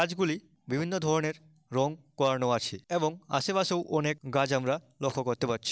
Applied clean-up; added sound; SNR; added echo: none; none; none; none.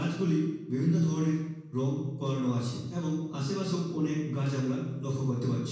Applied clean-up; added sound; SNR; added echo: none; none; none; reverberation time 1.2 s.